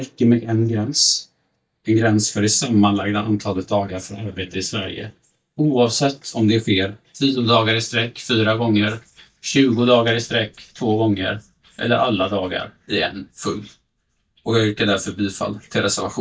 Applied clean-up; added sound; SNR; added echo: neural mask model DeepFilterNet 3.